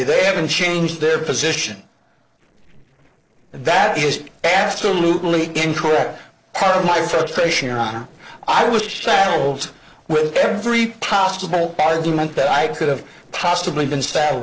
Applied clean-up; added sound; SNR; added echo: neural separator model SepFormer DNS4.